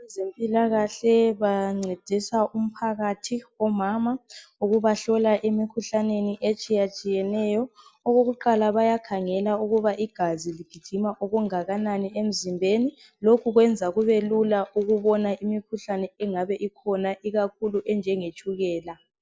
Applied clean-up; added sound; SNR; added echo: none; none; none; none.